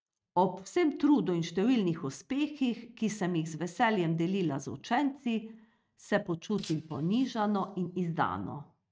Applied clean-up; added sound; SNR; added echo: neural mask model RNNoise.